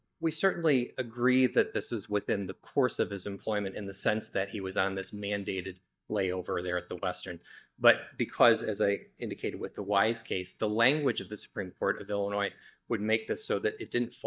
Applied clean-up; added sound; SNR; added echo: neural mask model DeepFilterNet 3.